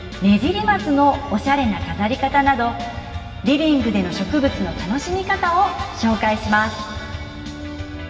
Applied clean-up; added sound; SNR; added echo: none; none; none; reverberation time 2.7 s.